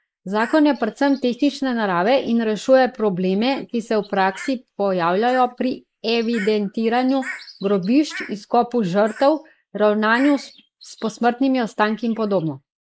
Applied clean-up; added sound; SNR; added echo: neural mask model Resemble Enhance denoiser.